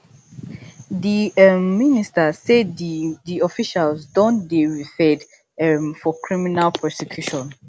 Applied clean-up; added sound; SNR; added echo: none; none; none; none.